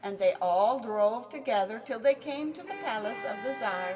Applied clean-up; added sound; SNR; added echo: none; Traffic noise, roadway noise / Vehicle horn, car horn, honking; 15 dB; reverberation time 2.6 s.